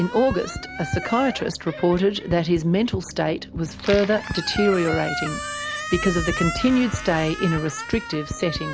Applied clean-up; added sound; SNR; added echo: none; Squeak; 10 dB; none.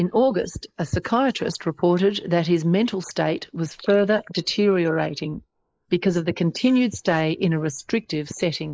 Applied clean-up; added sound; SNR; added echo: neural mask model Resemble Enhance denoiser.